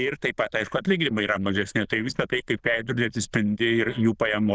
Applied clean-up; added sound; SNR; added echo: neural diffusion model UNIVERSE++.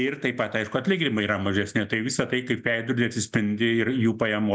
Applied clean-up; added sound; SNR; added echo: none; none; none; none.